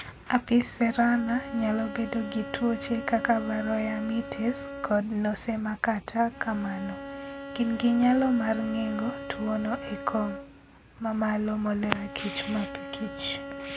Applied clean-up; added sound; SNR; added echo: none; Bowed string instrument; 12 dB; none.